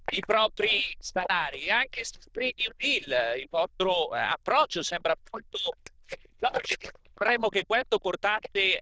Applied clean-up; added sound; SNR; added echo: neural diffusion model UNIVERSE++.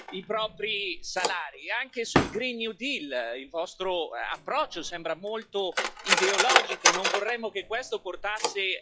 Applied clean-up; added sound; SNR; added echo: classical method log-MMSE.